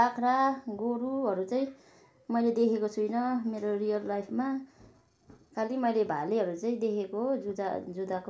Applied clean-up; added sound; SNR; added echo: none; none; none; reverberation time 0.3 s.